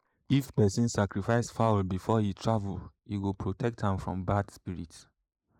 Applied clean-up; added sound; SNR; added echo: neural mask model Resemble Enhance denoiser.